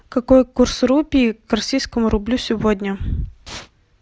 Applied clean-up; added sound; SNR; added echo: none; none; none; none.